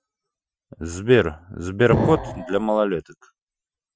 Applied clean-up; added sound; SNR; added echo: classical method Wiener filter.